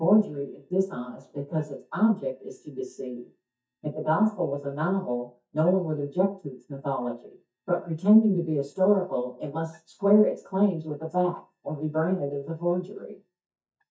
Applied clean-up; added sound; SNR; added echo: neural mask model DeepFilterNet 3.